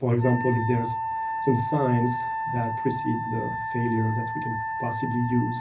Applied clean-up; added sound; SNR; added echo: none; Wind instrument, woodwind instrument; 4 dB; reverberation time 0.4 s.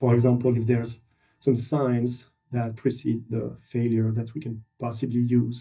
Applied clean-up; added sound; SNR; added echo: neural mask model DeepFilterNet 3.